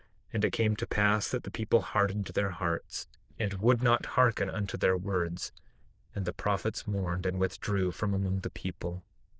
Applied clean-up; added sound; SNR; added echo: neural diffusion model UNIVERSE++.